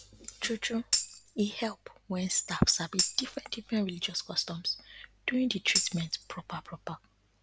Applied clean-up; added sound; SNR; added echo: none; Tambourine; -3 dB; none.